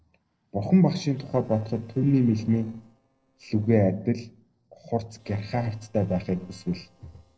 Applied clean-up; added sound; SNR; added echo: neural separator model SepFormer DNS4.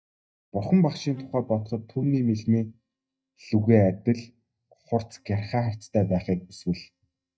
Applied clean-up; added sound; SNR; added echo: neural mask model DeepFilterNet 3.